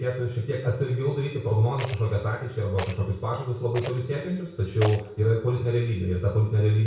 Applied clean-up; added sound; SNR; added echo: none; Rattle; 15 dB; reverberation time 0.6 s.